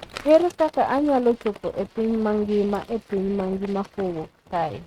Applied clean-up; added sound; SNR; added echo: neural mask model RNNoise.